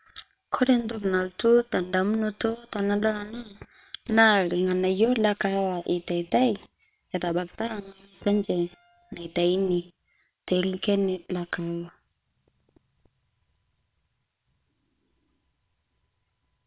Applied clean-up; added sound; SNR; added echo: neural separator model SepFormer WHAM!.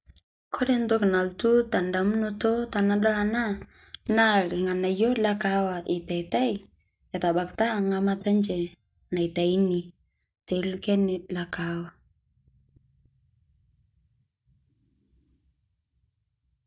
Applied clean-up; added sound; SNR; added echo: neural mask model DeepFilterNet 3.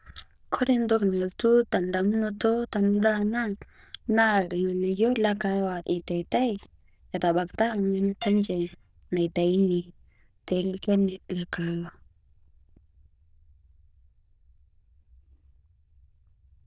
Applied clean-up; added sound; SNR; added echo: neural diffusion model UNIVERSE++.